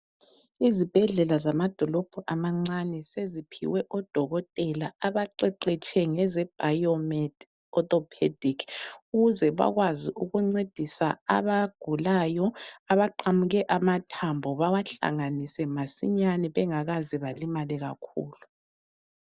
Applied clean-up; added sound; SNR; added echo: none; none; none; none.